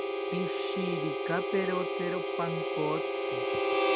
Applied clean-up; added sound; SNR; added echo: none; Harmonica; -5 dB; none.